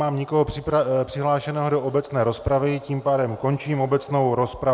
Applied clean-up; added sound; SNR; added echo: none; none; none; none.